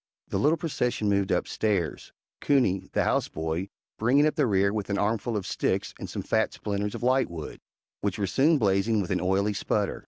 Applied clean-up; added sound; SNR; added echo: none; none; none; none.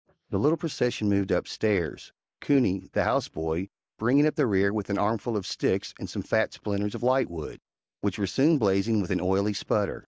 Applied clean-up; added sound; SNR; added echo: neural mask model Resemble Enhance denoiser.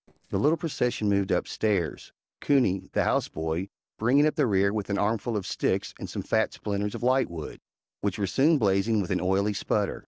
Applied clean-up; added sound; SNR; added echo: neural separator model SepFormer DNS4.